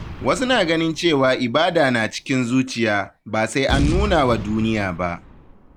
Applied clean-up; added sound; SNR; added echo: none; Boom; 10 dB; none.